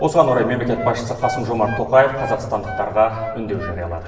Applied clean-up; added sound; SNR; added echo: none; Wind instrument, woodwind instrument; 13 dB; reverberation time 1.2 s.